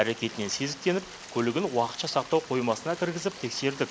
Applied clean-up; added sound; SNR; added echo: none; Stream; 15 dB; none.